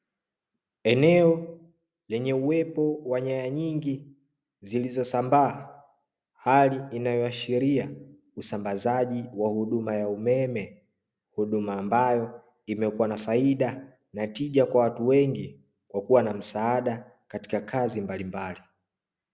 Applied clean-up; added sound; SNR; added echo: none; none; none; none.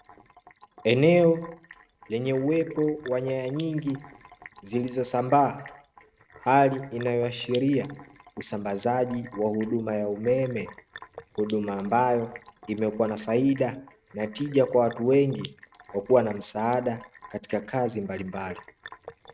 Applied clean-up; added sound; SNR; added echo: neural mask model RNNoise.